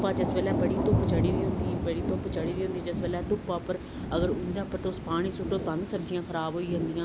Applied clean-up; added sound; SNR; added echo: none; Thunder / Rain; 0 dB; none.